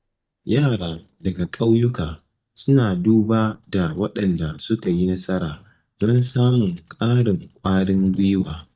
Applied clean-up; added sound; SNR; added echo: neural mask model DeepFilterNet 3.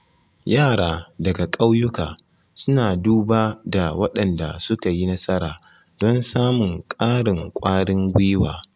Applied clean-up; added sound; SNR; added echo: none; none; none; none.